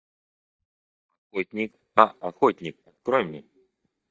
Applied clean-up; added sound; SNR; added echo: neural mask model DeepFilterNet 3.